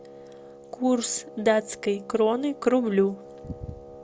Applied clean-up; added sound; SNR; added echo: none; Wind instrument, woodwind instrument; 18 dB; none.